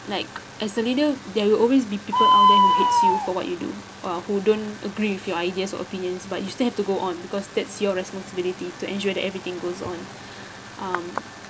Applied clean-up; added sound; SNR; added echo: none; Bird; 0 dB; none.